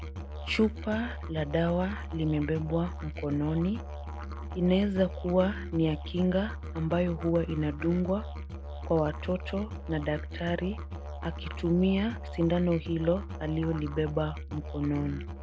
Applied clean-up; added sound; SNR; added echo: none; Musical instrument; 8 dB; none.